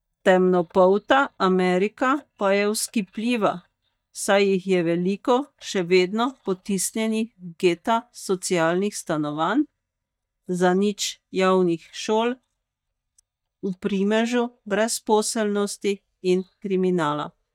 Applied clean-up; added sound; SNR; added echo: neural mask model DeepFilterNet 3.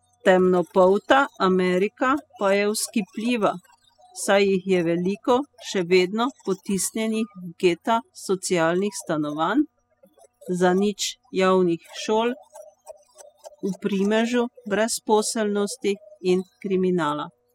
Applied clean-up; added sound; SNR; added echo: classical method spectral subtraction.